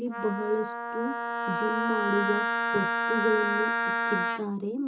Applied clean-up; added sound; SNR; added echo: none; Wind instrument, woodwind instrument; -2 dB; reverberation time 0.2 s.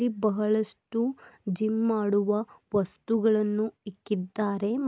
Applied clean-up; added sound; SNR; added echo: none; none; none; none.